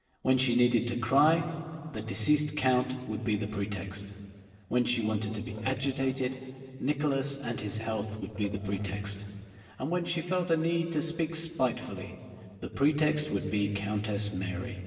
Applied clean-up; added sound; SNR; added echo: neural separator model SepFormer DNS4.